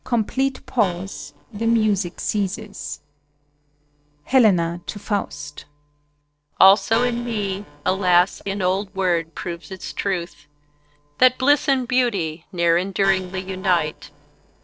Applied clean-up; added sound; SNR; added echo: neural separator model SepFormer DNS4.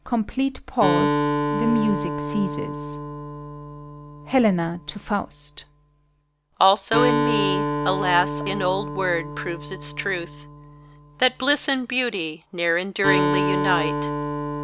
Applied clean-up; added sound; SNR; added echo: none; Acoustic guitar; 2 dB; none.